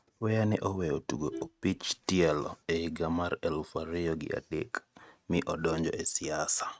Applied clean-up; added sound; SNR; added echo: neural mask model RNNoise.